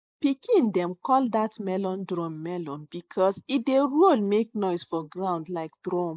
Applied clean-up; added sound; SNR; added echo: neural mask model Resemble Enhance denoiser.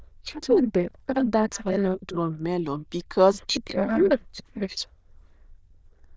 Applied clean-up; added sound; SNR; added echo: neural diffusion model UNIVERSE++.